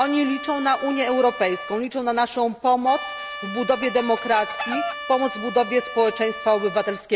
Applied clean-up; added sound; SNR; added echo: none; Chicken, rooster + Trumpet; 10 dB; none.